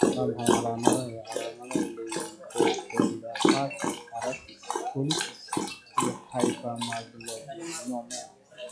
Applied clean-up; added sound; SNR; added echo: classical method log-MMSE.